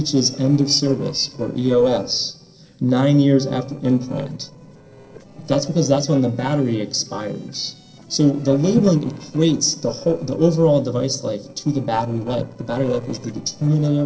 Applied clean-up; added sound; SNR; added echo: neural separator model SepFormer DNS4.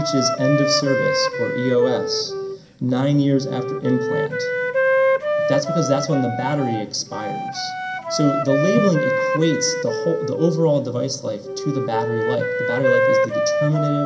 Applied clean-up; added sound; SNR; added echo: none; Wind instrument, woodwind instrument; 1 dB; reverberation time 0.3 s.